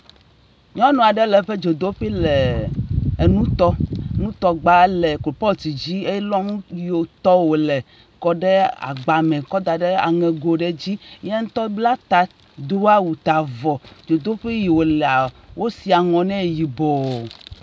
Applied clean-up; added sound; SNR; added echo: none; none; none; none.